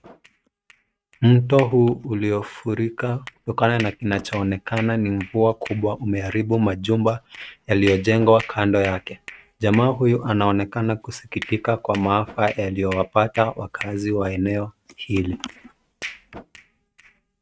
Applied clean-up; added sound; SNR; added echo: neural mask model RNNoise.